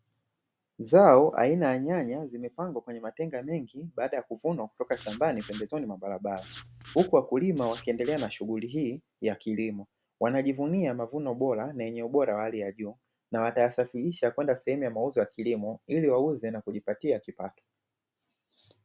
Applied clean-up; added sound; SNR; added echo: none; Writing; 16 dB; none.